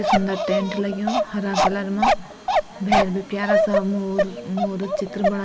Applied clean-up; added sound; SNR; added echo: none; Bark; -2 dB; none.